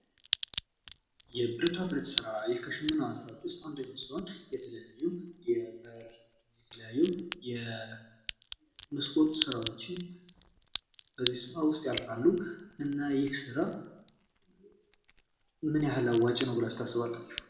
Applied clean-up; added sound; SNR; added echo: none; Crack; 5 dB; reverberation time 0.7 s.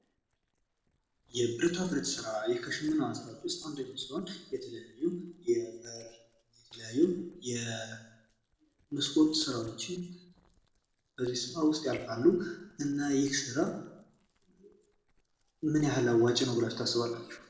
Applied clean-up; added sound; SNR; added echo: neural separator model SepFormer DNS4.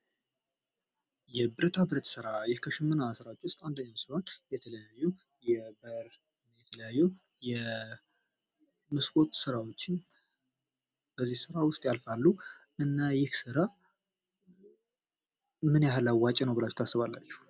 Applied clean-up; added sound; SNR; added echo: none; none; none; none.